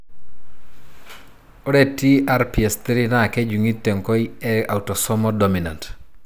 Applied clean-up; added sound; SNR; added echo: none; none; none; none.